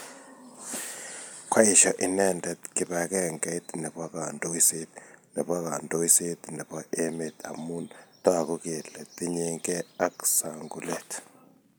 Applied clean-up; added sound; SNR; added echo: none; none; none; none.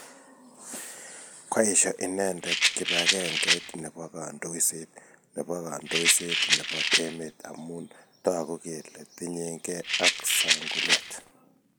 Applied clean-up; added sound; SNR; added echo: none; Rattle; -5 dB; none.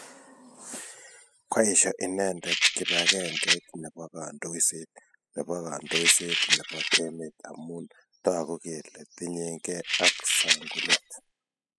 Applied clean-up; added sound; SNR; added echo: classical method spectral subtraction.